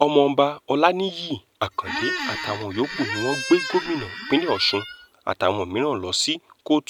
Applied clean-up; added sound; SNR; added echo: none; Squeak; 8 dB; none.